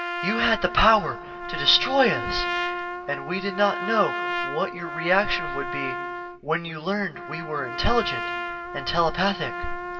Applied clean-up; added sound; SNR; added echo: none; Trumpet; 6 dB; reverberation time 1.6 s.